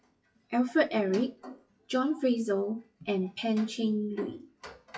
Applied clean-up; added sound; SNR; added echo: classical method WPE with log-MMSE.